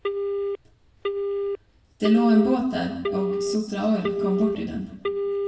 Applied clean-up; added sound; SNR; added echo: none; Telephone; 3 dB; reverberation time 1.0 s.